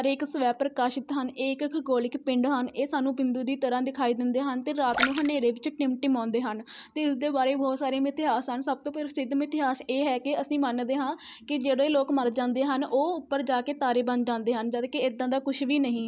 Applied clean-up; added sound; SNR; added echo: none; Splash, splatter; 8 dB; none.